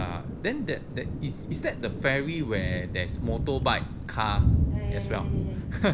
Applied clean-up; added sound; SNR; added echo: none; Thunder / Rain; -1 dB; none.